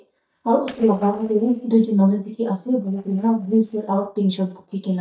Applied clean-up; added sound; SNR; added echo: neural mask model DeepFilterNet 3.